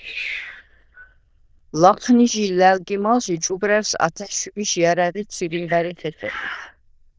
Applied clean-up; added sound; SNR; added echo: neural diffusion model UNIVERSE++.